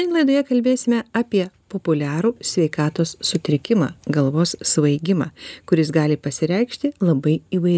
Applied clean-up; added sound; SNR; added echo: none; none; none; none.